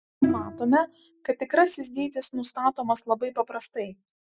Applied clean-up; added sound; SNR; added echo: classical method Wiener filter.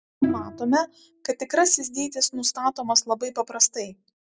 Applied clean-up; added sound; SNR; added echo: none; Bowed string instrument; 12 dB; none.